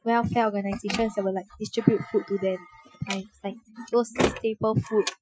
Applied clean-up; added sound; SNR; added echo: classical method Wiener filter.